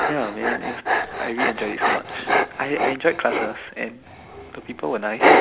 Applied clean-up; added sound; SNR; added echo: none; Dog; -4 dB; none.